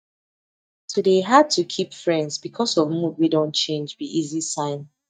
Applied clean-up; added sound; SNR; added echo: neural mask model DeepFilterNet 3.